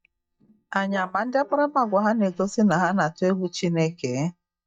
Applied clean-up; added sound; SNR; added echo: neural mask model DeepFilterNet 3.